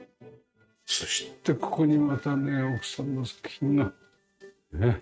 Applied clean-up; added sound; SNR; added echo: neural mask model RNNoise.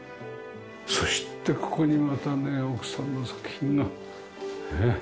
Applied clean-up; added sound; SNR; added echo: none; none; none; none.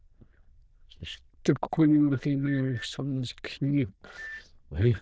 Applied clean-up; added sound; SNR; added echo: neural diffusion model UNIVERSE++.